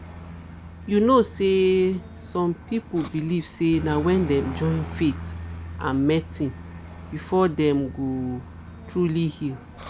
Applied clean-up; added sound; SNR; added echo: none; Aircraft; 12 dB; none.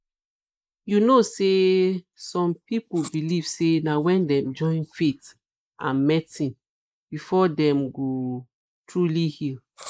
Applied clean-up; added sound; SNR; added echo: neural mask model Resemble Enhance denoiser.